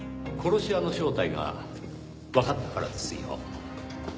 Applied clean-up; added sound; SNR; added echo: none; none; none; none.